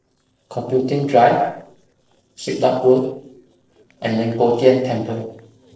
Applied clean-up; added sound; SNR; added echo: neural separator model SepFormer DNS4.